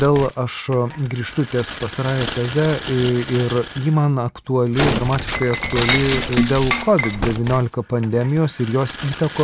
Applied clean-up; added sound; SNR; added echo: none; Shatter; 5 dB; none.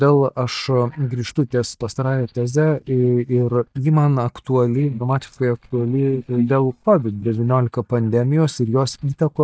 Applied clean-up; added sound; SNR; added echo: neural mask model DeepFilterNet 3.